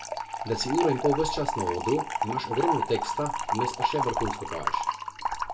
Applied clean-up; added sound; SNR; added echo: none; Fill (with liquid) / Trickle, dribble; 0 dB; reverberation time 0.1 s.